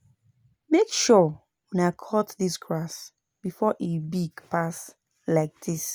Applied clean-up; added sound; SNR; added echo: none; none; none; none.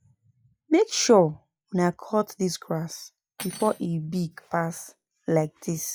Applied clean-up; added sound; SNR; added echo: classical method log-MMSE.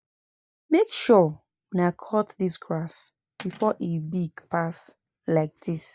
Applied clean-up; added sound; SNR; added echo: neural mask model DeepFilterNet 3.